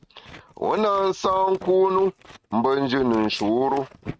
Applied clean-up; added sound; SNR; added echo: neural mask model RNNoise.